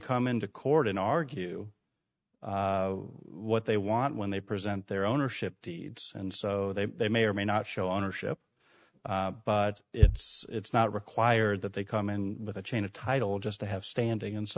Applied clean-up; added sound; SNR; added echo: neural mask model RNNoise.